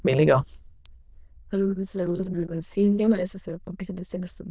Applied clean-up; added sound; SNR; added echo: neural diffusion model UNIVERSE++.